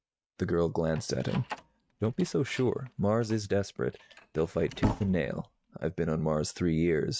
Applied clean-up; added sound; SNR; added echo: neural mask model RNNoise.